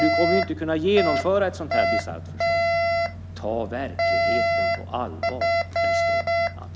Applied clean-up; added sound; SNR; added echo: none; Alarm; -3 dB; none.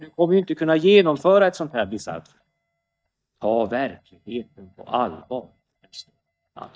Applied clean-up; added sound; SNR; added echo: neural mask model DeepFilterNet 3.